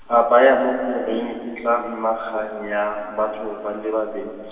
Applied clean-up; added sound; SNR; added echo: none; none; none; reverberation time 2.5 s.